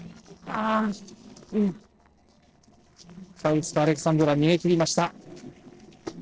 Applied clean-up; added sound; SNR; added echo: neural separator model SepFormer DNS4.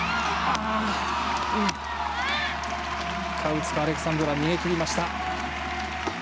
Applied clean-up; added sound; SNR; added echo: none; Musical instrument; 14 dB; none.